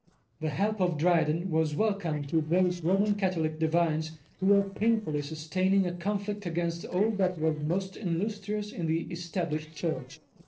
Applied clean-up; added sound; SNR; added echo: neural separator model SepFormer DNS4.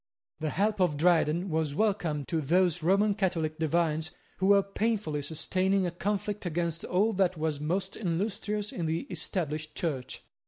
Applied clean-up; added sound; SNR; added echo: none; none; none; none.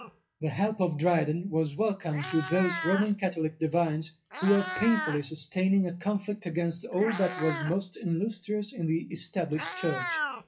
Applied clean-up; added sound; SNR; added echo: classical method WPE with log-MMSE.